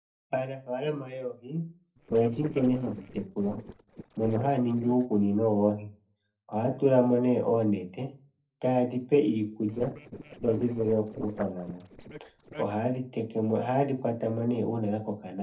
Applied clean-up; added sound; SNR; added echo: neural separator model SepFormer DNS4.